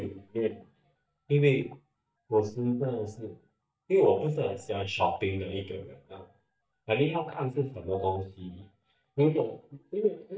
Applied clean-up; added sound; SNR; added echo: neural mask model DeepFilterNet 3.